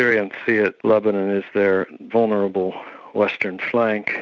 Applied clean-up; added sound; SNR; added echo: none; none; none; none.